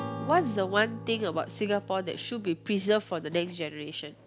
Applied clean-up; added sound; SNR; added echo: none; Acoustic guitar / Strum; 12 dB; none.